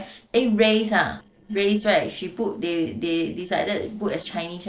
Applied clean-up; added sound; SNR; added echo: neural separator model SepFormer DNS4.